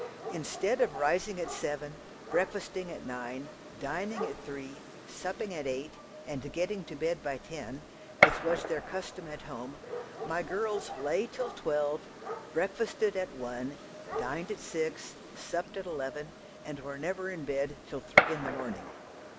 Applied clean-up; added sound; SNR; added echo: none; Gunshot, gunfire; 2 dB; none.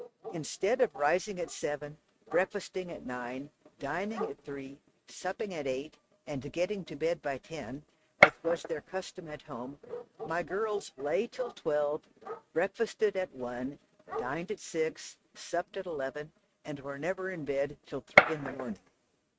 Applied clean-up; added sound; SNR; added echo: neural mask model RNNoise.